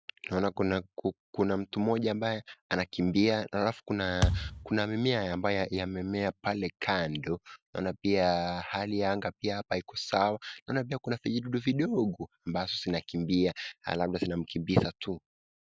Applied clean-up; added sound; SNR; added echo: none; Thump, thud; 1 dB; none.